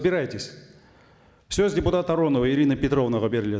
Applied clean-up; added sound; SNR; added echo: none; none; none; none.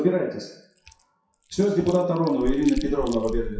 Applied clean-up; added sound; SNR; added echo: classical method WPE with log-MMSE.